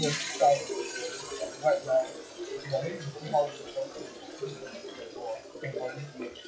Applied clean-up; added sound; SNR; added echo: classical method WPE with log-MMSE.